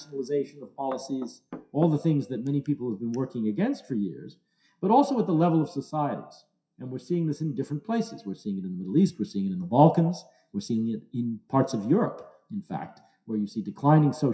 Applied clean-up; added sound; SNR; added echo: classical method WPE with log-MMSE.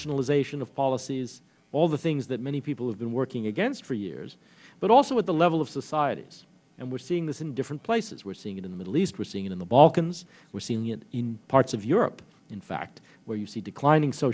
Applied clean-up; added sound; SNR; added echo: none; none; none; none.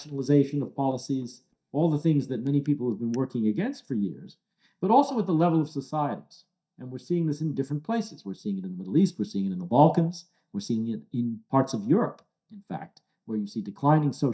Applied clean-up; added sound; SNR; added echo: neural mask model DeepFilterNet 3.